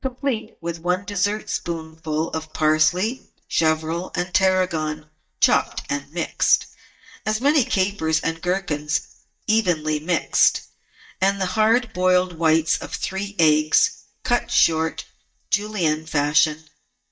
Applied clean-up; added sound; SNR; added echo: neural mask model DeepFilterNet 3.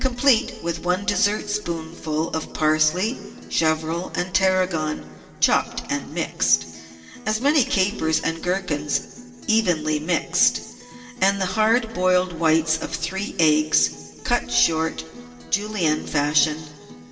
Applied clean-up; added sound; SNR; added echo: none; Acoustic guitar; 19 dB; reverberation time 1.7 s.